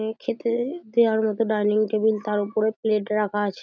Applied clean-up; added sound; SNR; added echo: none; none; none; none.